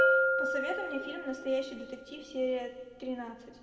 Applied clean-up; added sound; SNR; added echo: none; Bell; -4 dB; reverberation time 1.7 s.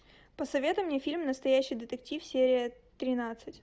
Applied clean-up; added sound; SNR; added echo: none; none; none; none.